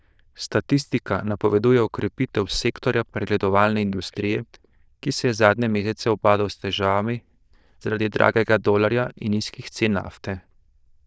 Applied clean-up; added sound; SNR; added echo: neural diffusion model UNIVERSE++.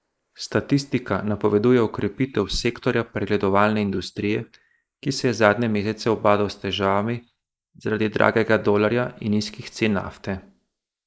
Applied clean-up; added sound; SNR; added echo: neural mask model Resemble Enhance denoiser.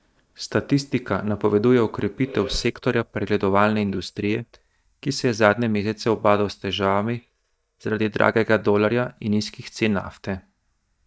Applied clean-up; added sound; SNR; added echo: neural mask model DeepFilterNet 3.